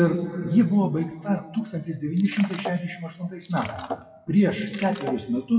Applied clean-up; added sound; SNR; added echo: classical method WPE with log-MMSE.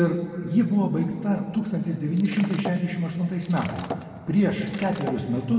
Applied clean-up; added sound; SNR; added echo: none; Shatter; 14 dB; reverberation time 2.1 s.